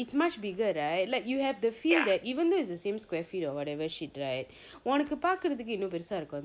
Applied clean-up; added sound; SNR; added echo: none; none; none; none.